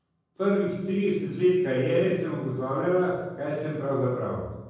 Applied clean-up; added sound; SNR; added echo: none; none; none; reverberation time 1.3 s.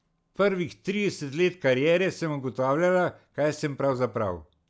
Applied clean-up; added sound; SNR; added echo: none; none; none; none.